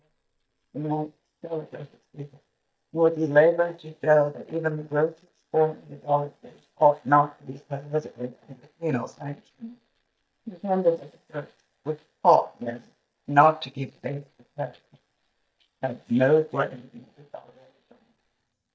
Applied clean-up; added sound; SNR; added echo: neural mask model DeepFilterNet 3.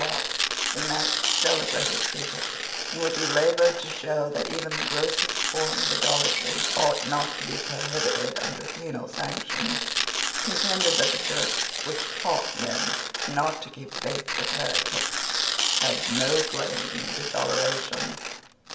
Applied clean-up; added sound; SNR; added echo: none; Tearing; -2 dB; reverberation time 1.5 s.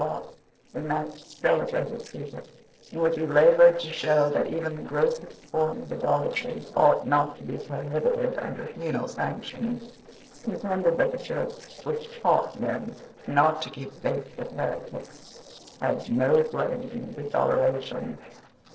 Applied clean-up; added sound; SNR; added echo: neural separator model SepFormer DNS4.